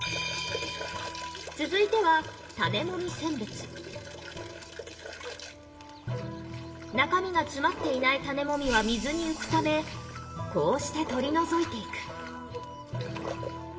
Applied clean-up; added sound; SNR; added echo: none; none; none; reverberation time 1.5 s.